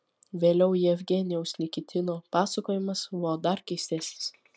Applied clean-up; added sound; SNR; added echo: none; none; none; none.